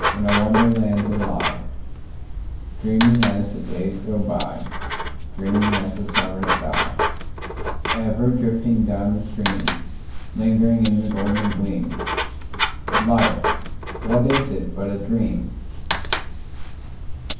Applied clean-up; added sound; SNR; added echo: none; Writing; 2 dB; reverberation time 0.9 s.